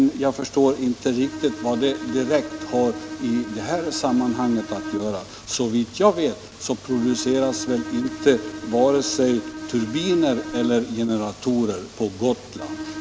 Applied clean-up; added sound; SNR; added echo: none; Bowed string instrument; 12 dB; none.